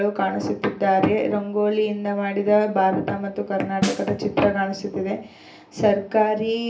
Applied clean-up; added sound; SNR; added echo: none; Snare drum; 10 dB; reverberation time 0.3 s.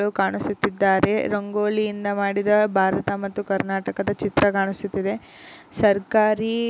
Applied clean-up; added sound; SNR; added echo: none; none; none; none.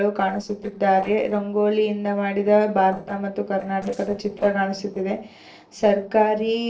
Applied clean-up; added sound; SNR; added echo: neural separator model SepFormer DNS4.